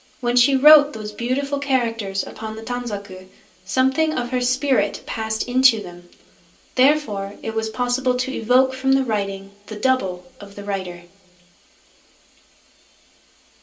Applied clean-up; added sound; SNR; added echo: none; none; none; reverberation time 0.3 s.